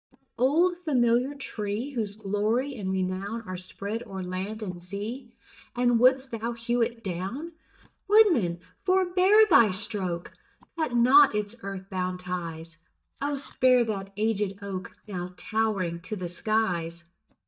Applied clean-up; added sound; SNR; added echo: neural mask model DeepFilterNet 3.